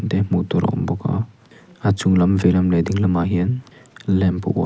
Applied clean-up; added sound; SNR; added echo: none; none; none; none.